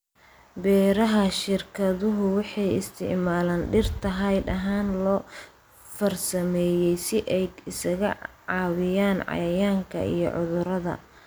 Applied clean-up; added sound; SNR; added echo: none; none; none; none.